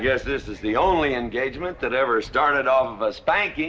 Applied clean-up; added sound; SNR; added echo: none; Thunder; 18 dB; none.